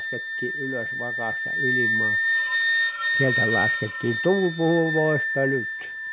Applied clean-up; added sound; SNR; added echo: none; Wind instrument, woodwind instrument; -1 dB; none.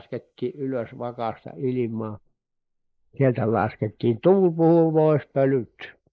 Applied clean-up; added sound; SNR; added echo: neural mask model Resemble Enhance denoiser.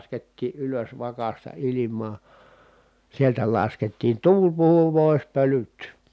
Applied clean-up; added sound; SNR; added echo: none; none; none; none.